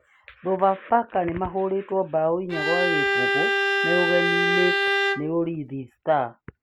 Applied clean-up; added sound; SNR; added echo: none; Bowed string instrument; -2 dB; none.